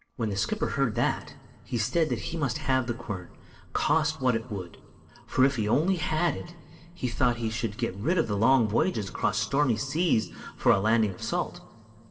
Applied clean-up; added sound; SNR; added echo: none; none; none; reverberation time 2.1 s.